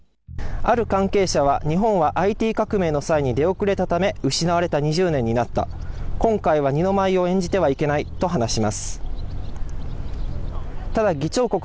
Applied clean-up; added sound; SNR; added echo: none; Bass guitar; 16 dB; none.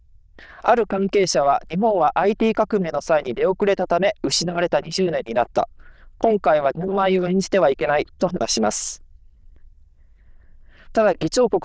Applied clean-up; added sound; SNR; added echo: neural diffusion model UNIVERSE++.